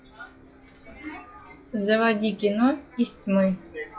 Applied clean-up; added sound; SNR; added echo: classical method WPE with log-MMSE.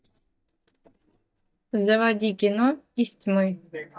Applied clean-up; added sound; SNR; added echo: neural mask model DeepFilterNet 3.